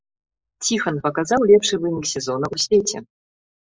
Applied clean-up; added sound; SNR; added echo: neural mask model Resemble Enhance denoiser.